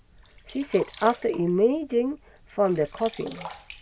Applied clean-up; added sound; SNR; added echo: none; Sink (filling or washing); 18 dB; none.